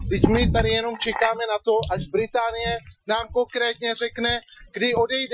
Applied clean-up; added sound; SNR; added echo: classical method Wiener filter.